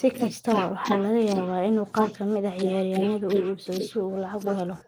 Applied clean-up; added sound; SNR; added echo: neural mask model Resemble Enhance denoiser.